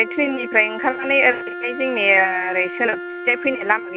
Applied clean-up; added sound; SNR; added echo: none; Wind instrument, woodwind instrument; 10 dB; none.